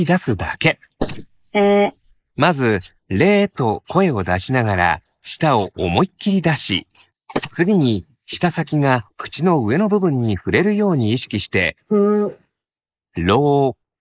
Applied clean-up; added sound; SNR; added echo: neural mask model Resemble Enhance denoiser.